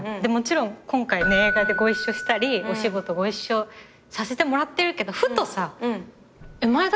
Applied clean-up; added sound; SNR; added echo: none; Keyboard (musical); 8 dB; none.